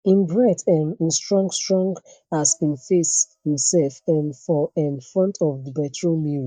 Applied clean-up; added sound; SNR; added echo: neural mask model DeepFilterNet 3.